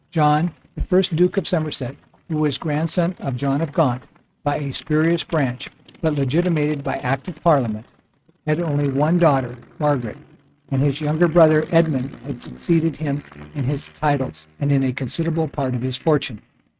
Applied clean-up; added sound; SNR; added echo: neural mask model RNNoise.